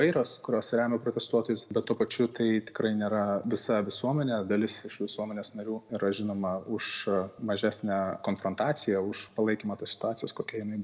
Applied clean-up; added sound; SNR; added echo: none; none; none; reverberation time 1.0 s.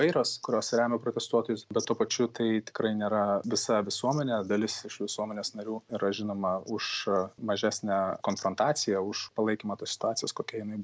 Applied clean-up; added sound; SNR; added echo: none; none; none; none.